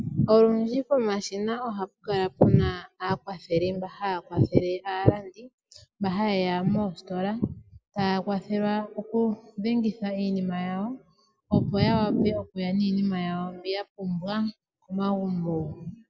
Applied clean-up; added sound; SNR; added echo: none; none; none; none.